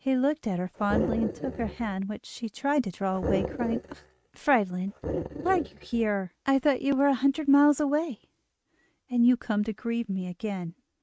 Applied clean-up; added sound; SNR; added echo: neural mask model RNNoise.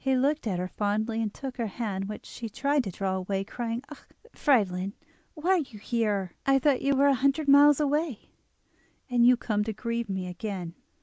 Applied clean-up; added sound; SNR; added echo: none; none; none; none.